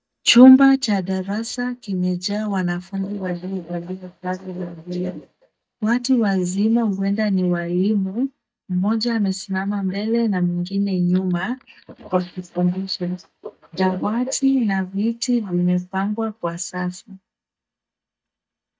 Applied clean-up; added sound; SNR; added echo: neural mask model DeepFilterNet 3.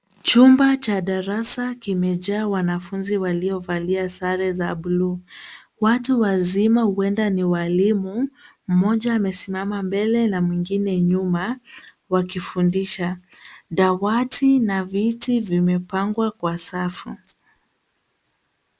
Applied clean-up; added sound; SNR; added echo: none; none; none; none.